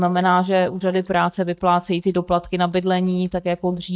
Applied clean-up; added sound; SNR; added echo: neural mask model DeepFilterNet 3.